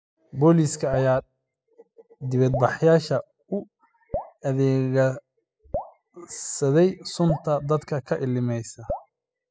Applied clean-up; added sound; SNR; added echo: classical method spectral subtraction.